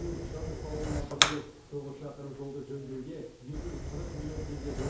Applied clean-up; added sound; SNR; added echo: none; Fire; -4 dB; reverberation time 2.4 s.